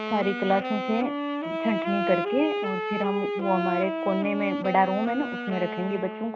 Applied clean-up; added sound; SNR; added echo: none; Wind instrument, woodwind instrument; 3 dB; none.